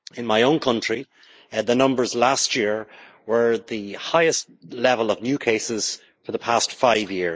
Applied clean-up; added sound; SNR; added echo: neural mask model Resemble Enhance denoiser.